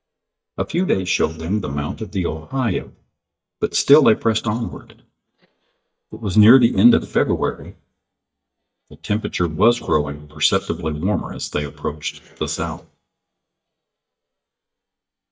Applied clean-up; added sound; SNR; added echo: neural mask model DeepFilterNet 3.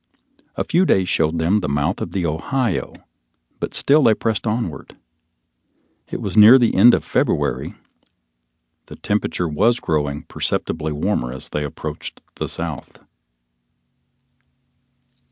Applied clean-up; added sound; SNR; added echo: none; none; none; none.